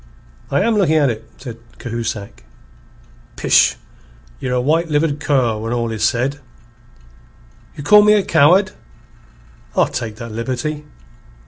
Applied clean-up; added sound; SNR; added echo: none; none; none; none.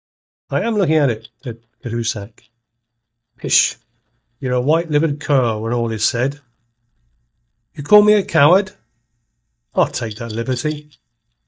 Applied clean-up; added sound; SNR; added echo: neural mask model DeepFilterNet 3.